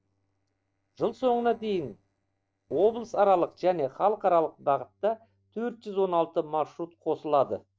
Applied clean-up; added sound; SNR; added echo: neural separator model SepFormer DNS4.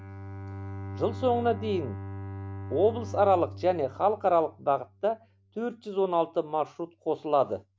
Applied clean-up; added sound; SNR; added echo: none; Bowed string instrument; 12 dB; none.